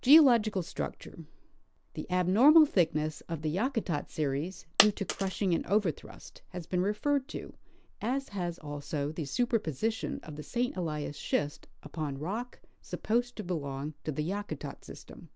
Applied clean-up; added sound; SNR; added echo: none; Coin (dropping); 4 dB; none.